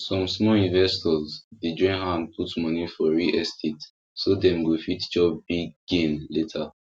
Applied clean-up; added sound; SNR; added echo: none; none; none; none.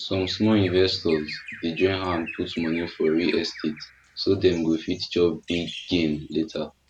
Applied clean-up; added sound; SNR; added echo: none; Bird vocalization, bird call, bird song; 17 dB; none.